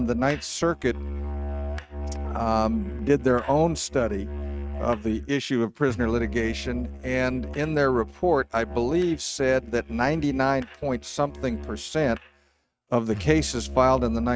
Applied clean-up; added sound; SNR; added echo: neural mask model RNNoise.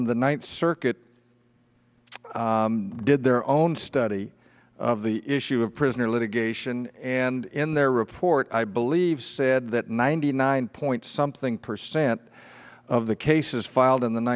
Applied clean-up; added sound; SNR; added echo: none; none; none; none.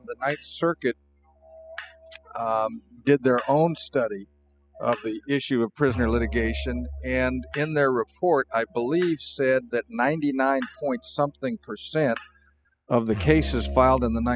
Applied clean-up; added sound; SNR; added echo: classical method spectral subtraction.